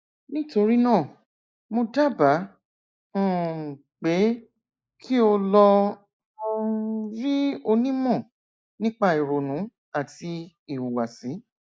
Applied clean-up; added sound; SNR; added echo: neural mask model Resemble Enhance denoiser.